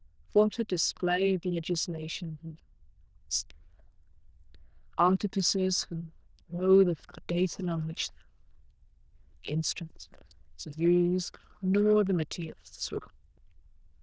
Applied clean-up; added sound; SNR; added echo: neural diffusion model UNIVERSE++.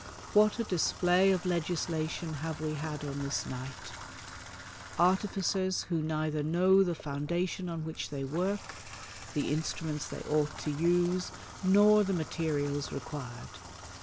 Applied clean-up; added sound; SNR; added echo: none; Bathtub (filling or washing) / Water tap, faucet; 15 dB; none.